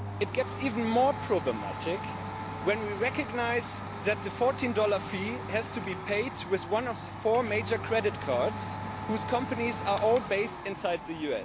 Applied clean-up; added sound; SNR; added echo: none; Domestic sounds, home sounds; 7 dB; none.